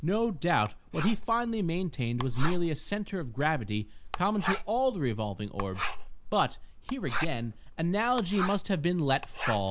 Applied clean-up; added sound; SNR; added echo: none; Writing; 5 dB; none.